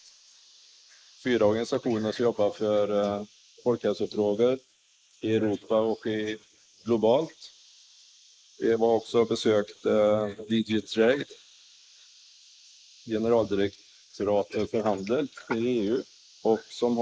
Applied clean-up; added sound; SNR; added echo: neural mask model Resemble Enhance denoiser.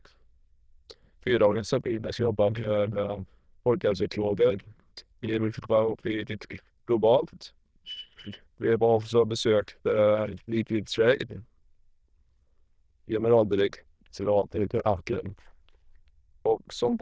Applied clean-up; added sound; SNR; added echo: neural diffusion model UNIVERSE++.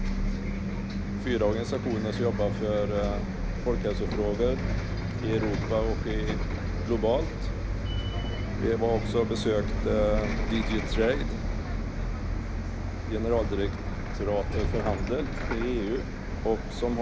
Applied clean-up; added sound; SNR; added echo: none; Bus; -1 dB; none.